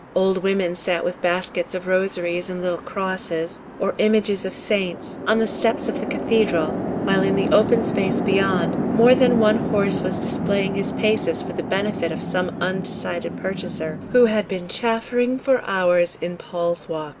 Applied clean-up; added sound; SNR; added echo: none; Chatter / Traffic noise, roadway noise / Train; 6 dB; none.